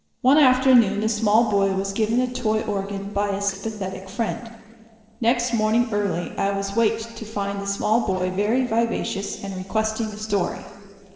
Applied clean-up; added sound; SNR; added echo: neural separator model SepFormer DNS4.